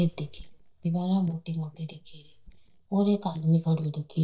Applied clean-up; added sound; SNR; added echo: neural mask model DeepFilterNet 3.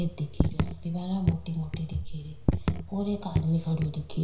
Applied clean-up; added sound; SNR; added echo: none; Raindrop / Drip; 0 dB; reverberation time 0.5 s.